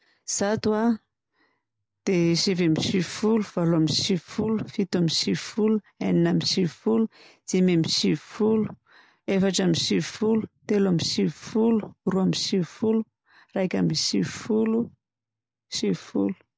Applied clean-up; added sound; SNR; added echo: neural mask model Resemble Enhance denoiser.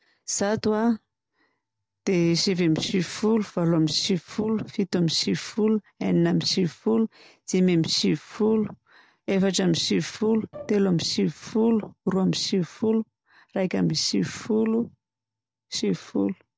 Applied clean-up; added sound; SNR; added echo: neural separator model SepFormer DNS4.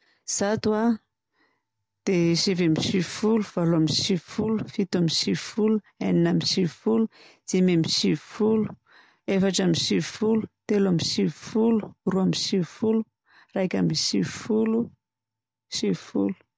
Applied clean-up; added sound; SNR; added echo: none; none; none; none.